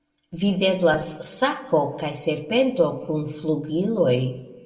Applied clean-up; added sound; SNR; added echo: none; none; none; reverberation time 1.1 s.